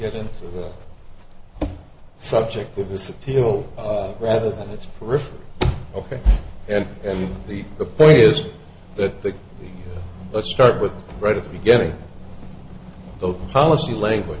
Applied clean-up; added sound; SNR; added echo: none; Livestock, farm animals, working animals; 16 dB; none.